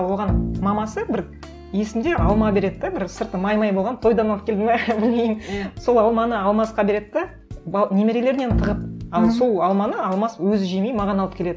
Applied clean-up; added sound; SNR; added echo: none; Bowed string instrument; 6 dB; none.